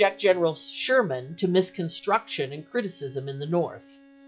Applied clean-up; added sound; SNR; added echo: classical method log-MMSE.